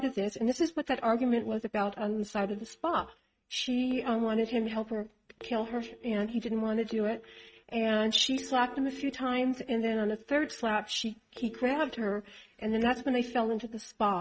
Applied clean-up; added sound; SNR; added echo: neural mask model RNNoise.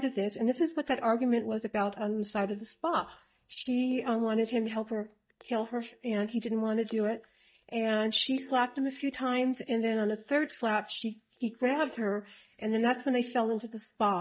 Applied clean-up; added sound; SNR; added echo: neural mask model DeepFilterNet 3.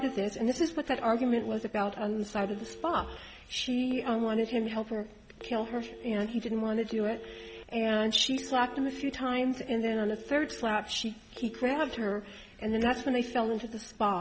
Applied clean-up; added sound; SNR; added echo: none; Telephone; 18 dB; none.